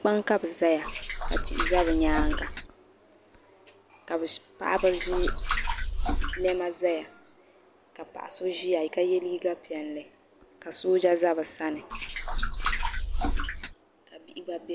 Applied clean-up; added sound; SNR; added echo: none; Liquid; -2 dB; none.